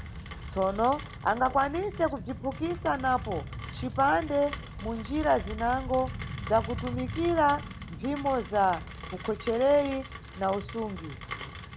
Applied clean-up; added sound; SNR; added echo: none; Rain; 10 dB; none.